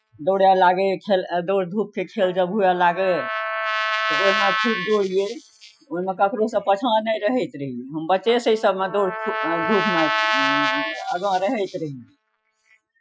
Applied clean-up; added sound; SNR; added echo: classical method Wiener filter.